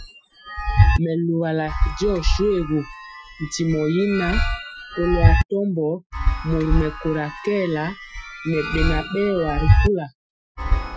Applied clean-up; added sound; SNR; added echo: classical method Wiener filter.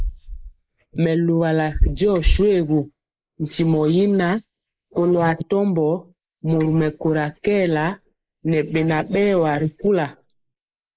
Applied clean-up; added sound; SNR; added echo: neural mask model Resemble Enhance denoiser.